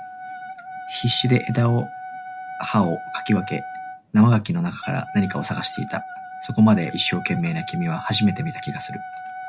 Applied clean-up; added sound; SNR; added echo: none; Wind instrument, woodwind instrument; 12 dB; none.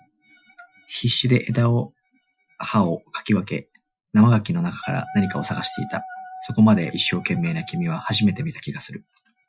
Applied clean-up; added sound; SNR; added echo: classical method Wiener filter.